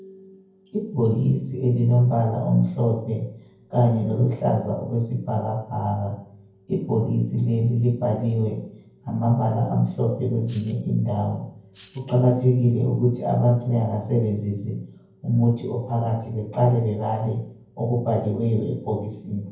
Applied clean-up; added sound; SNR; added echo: none; Tambourine; 10 dB; reverberation time 0.9 s.